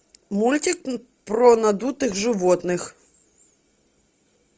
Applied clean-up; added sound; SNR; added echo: none; none; none; none.